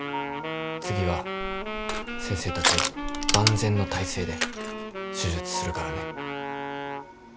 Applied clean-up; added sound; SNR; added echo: none; Crushing + Wind instrument, woodwind instrument; -1 dB; none.